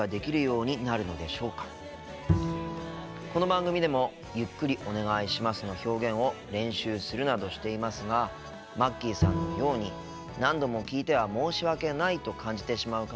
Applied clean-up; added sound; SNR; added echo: none; Bowed string instrument; 5 dB; none.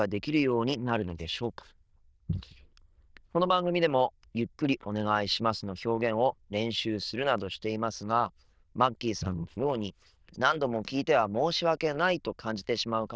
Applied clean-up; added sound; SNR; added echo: neural diffusion model UNIVERSE++.